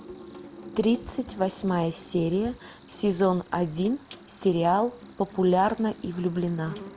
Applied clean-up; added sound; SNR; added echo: none; Cricket + Sink (filling or washing) / Water tap, faucet; 18 dB; none.